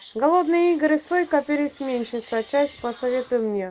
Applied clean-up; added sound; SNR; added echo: none; none; none; none.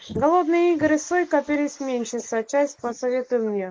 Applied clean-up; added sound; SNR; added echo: neural mask model Resemble Enhance denoiser.